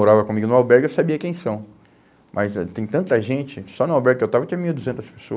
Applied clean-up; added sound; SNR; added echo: none; none; none; none.